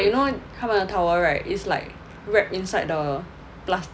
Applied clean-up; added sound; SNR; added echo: none; none; none; none.